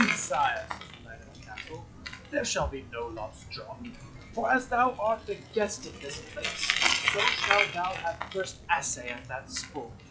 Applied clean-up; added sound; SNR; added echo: classical method log-MMSE.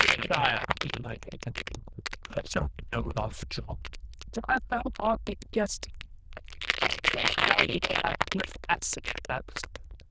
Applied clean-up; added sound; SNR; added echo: neural diffusion model UNIVERSE++.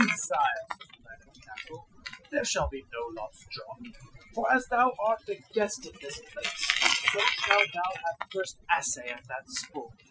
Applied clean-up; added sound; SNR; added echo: classical method Wiener filter.